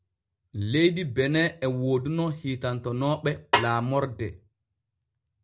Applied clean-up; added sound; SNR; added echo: none; Snare drum; 3 dB; none.